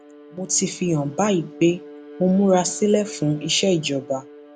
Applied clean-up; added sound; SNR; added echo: none; Bowed string instrument; 20 dB; none.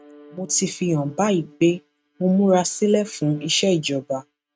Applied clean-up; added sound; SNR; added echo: neural mask model RNNoise.